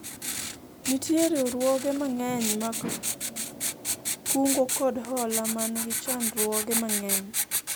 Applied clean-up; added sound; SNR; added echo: none; Writing; 2 dB; none.